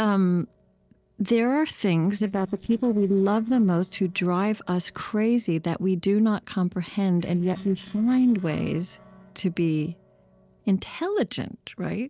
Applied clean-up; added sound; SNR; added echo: neural separator model SepFormer DNS4.